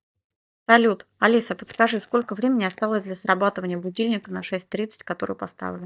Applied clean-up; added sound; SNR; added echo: neural mask model DeepFilterNet 3.